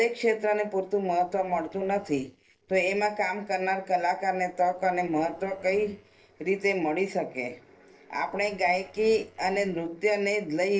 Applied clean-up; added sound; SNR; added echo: neural separator model SepFormer DNS4.